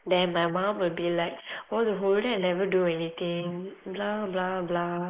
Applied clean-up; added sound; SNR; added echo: neural mask model Resemble Enhance denoiser.